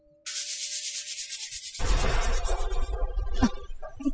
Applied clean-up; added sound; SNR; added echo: classical method spectral subtraction.